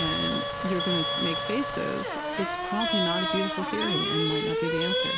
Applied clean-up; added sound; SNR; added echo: none; Alarm + Race car, auto racing / Accelerating, revving, vroom; -2 dB; none.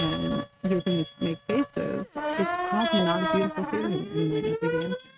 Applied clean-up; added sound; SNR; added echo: neural mask model RNNoise.